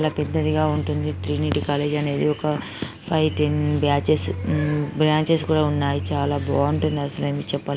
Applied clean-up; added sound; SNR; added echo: none; Bowed string instrument; 9 dB; none.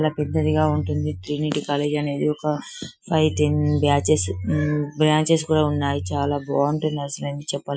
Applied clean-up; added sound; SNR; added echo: classical method Wiener filter.